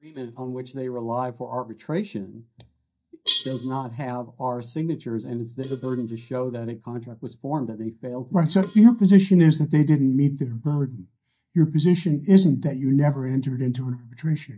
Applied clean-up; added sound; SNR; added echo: neural mask model DeepFilterNet 3.